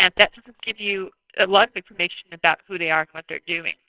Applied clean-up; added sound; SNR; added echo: neural separator model SepFormer WHAMR!.